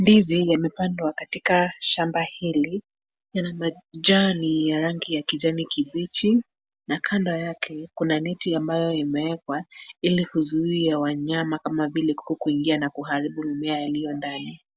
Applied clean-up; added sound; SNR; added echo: none; none; none; none.